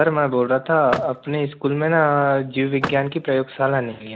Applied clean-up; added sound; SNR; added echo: none; Vehicle; 12 dB; none.